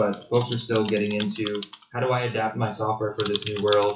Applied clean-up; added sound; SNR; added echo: classical method WPE with log-MMSE.